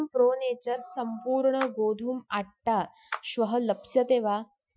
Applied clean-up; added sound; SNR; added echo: classical method Wiener filter.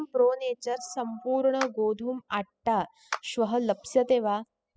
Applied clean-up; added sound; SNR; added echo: classical method spectral subtraction.